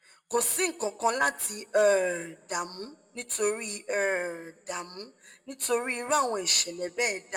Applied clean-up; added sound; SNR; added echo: none; none; none; reverberation time 0.4 s.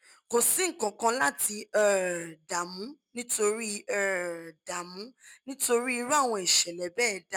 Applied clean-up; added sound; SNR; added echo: none; none; none; none.